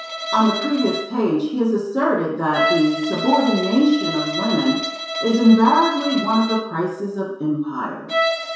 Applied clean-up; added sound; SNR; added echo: none; Bowed string instrument; 7 dB; reverberation time 0.7 s.